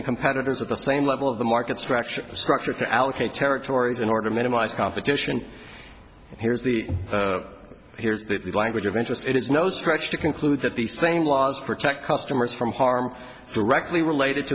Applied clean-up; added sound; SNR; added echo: none; none; none; none.